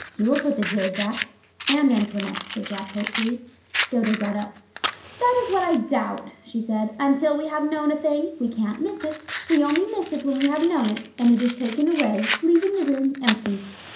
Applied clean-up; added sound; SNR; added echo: none; Fire; 9 dB; reverberation time 0.5 s.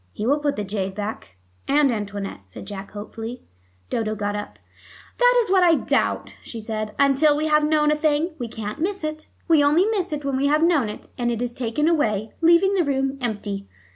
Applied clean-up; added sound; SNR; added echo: none; none; none; none.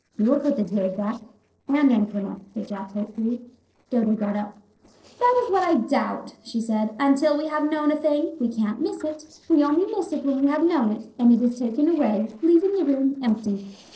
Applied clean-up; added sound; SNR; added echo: neural separator model SepFormer DNS4.